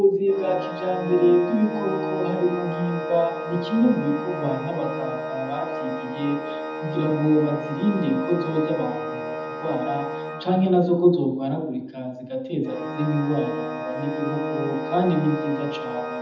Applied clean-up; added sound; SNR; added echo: none; Organ; 7 dB; reverberation time 0.8 s.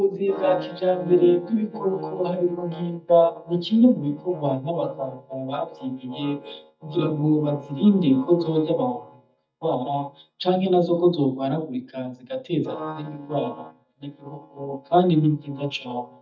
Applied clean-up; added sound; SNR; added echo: neural mask model DeepFilterNet 3.